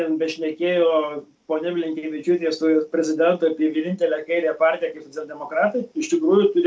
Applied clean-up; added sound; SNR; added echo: none; none; none; none.